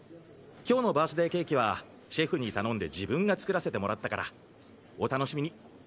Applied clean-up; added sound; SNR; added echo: none; none; none; none.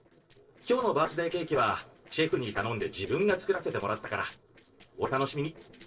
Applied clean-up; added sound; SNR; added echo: neural separator model SepFormer DNS4.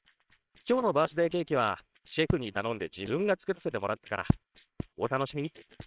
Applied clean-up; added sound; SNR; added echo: neural separator model SepFormer WHAMR!.